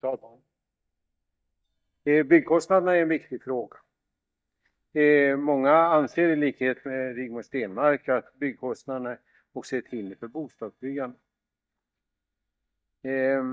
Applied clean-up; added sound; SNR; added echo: neural mask model DeepFilterNet 3.